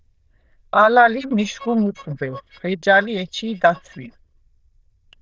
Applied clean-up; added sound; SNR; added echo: neural diffusion model UNIVERSE++.